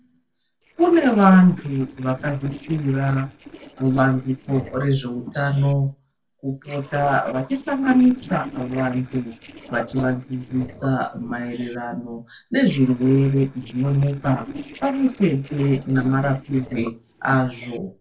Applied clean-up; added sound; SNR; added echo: neural separator model SepFormer DNS4.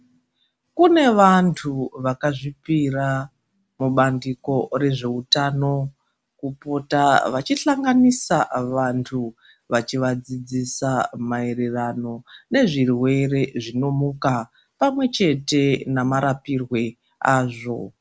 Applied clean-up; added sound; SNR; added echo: none; none; none; none.